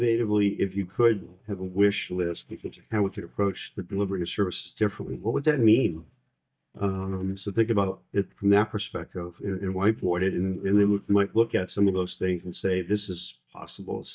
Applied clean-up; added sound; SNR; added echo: neural mask model DeepFilterNet 3.